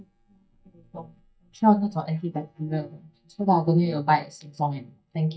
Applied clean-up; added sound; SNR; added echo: neural mask model DeepFilterNet 3.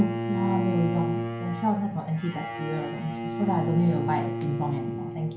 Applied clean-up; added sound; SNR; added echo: none; Bowed string instrument; 3 dB; reverberation time 0.5 s.